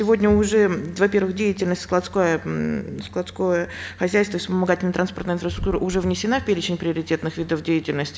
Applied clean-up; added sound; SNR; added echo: none; none; none; none.